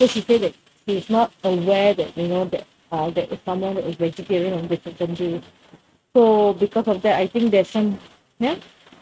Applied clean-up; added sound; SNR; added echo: neural mask model RNNoise.